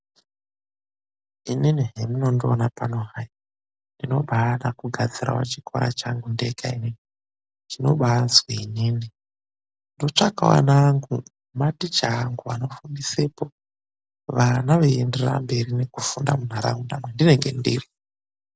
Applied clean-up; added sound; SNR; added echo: none; none; none; none.